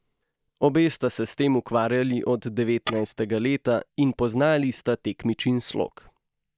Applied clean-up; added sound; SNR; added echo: neural mask model DeepFilterNet 3.